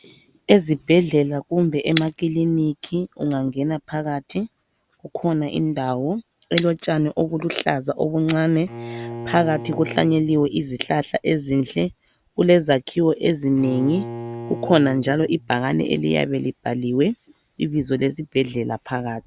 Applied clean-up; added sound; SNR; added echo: none; Bowed string instrument + Shatter; 14 dB; none.